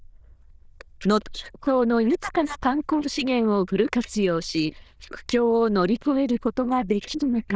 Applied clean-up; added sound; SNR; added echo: neural diffusion model UNIVERSE++.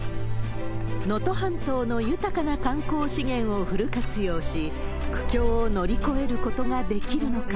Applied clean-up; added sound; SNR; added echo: none; Clock; -1 dB; none.